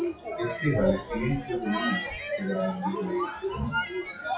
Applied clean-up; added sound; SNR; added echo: classical method WPE with log-MMSE.